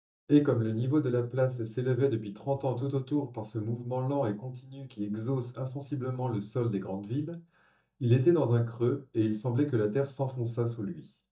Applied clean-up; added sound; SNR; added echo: neural mask model DeepFilterNet 3.